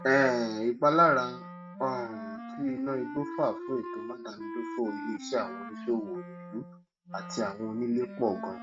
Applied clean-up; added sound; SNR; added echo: neural mask model RNNoise.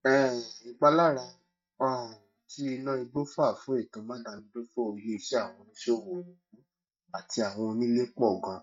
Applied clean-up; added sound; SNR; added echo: neural mask model DeepFilterNet 3.